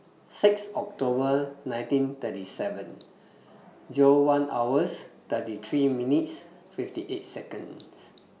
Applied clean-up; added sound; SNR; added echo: none; none; none; none.